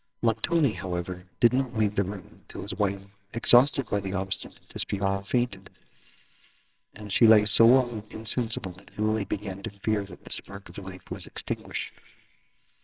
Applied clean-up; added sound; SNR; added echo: neural separator model SepFormer WHAMR!.